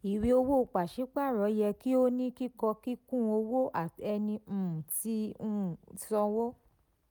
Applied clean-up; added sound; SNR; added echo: none; none; none; none.